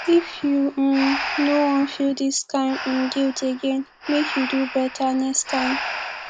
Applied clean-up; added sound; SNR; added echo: none; Breathing; 9 dB; none.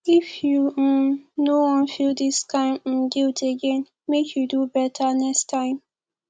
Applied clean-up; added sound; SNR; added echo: none; none; none; none.